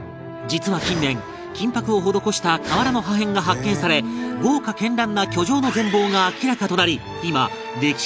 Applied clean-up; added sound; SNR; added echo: none; none; none; none.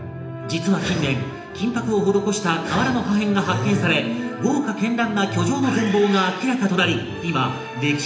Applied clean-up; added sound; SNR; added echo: none; none; none; reverberation time 0.8 s.